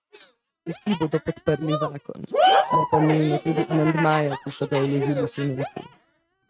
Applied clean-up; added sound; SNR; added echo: neural mask model RNNoise.